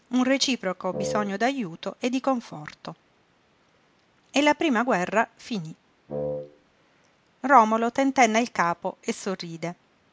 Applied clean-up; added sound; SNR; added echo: none; Wind instrument, woodwind instrument; 7 dB; none.